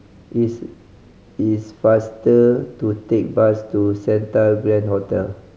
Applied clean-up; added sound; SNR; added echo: none; none; none; none.